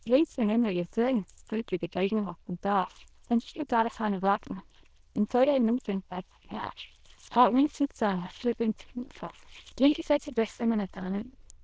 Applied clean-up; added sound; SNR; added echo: neural diffusion model UNIVERSE++.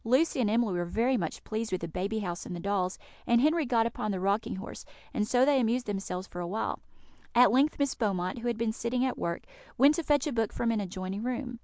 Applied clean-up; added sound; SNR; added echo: none; none; none; none.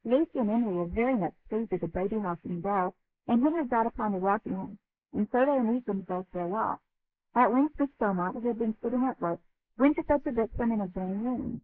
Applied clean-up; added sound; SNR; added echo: neural mask model Resemble Enhance denoiser.